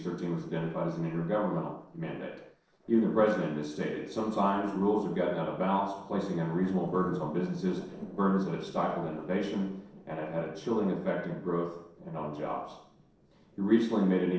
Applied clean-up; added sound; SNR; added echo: neural separator model SepFormer DNS4.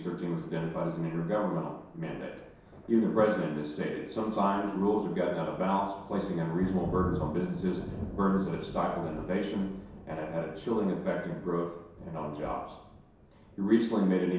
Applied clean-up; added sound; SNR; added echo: none; Thunder; 14 dB; reverberation time 0.7 s.